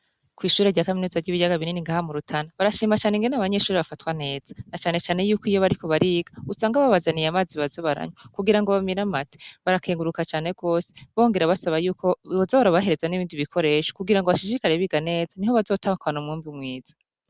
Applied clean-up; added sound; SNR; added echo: none; none; none; none.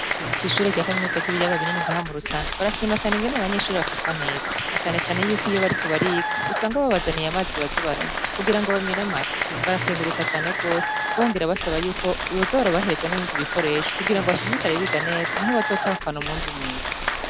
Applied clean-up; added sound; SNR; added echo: none; Applause; 1 dB; none.